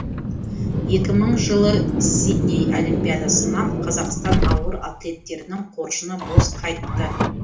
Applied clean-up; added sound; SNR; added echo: none; Car; -3 dB; reverberation time 0.4 s.